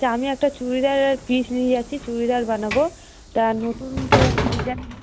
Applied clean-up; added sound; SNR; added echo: none; Sliding door / Train; 4 dB; none.